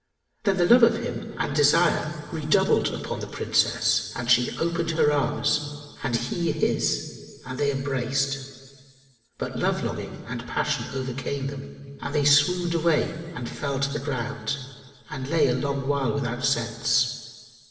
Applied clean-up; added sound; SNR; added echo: none; none; none; reverberation time 2.0 s.